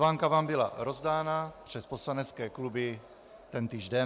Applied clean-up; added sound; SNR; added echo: none; none; none; none.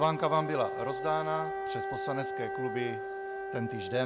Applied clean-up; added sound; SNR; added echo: none; Wind instrument, woodwind instrument; 3 dB; none.